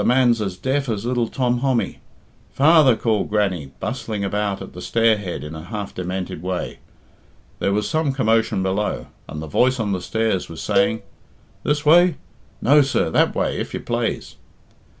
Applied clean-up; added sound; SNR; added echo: none; Cowbell; 7 dB; none.